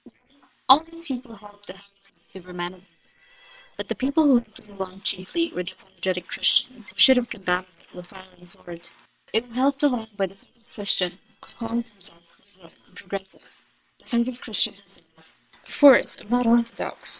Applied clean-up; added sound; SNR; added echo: neural separator model SepFormer WHAM!.